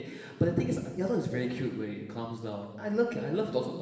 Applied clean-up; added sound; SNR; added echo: none; none; none; reverberation time 1.3 s.